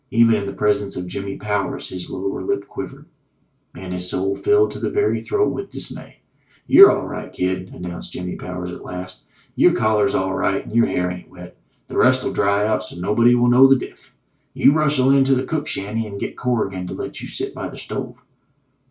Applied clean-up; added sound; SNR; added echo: none; none; none; reverberation time 0.2 s.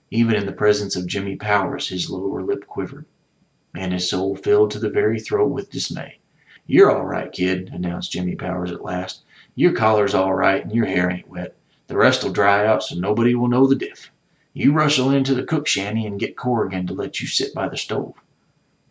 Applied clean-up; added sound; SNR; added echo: none; none; none; none.